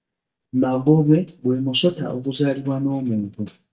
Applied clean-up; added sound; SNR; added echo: neural mask model DeepFilterNet 3.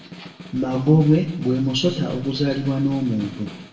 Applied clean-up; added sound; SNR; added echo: none; Snare drum; 17 dB; reverberation time 0.8 s.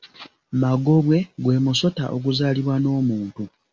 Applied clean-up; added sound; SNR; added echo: none; none; none; none.